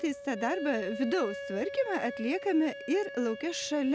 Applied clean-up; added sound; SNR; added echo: none; Wind instrument, woodwind instrument; 10 dB; none.